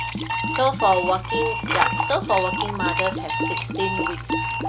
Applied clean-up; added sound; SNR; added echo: none; Liquid + Alarm; -1 dB; none.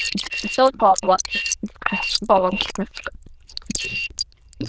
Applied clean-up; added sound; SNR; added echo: neural diffusion model UNIVERSE++.